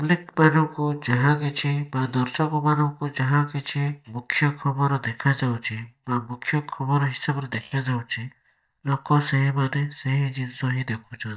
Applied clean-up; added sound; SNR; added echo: neural mask model DeepFilterNet 3.